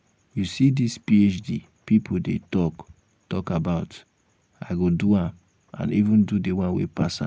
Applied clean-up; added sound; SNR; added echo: none; none; none; none.